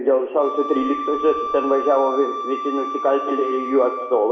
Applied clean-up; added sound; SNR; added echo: none; Wind instrument, woodwind instrument; 7 dB; reverberation time 0.9 s.